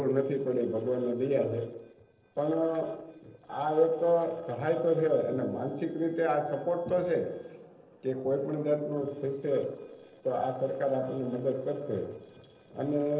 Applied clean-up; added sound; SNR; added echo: neural separator model SepFormer DNS4.